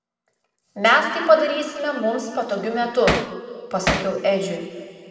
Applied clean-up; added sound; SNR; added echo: none; Hammer; 1 dB; reverberation time 2.0 s.